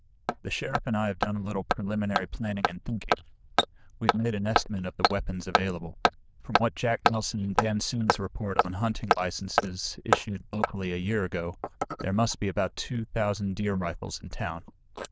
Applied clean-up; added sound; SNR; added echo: neural diffusion model UNIVERSE++.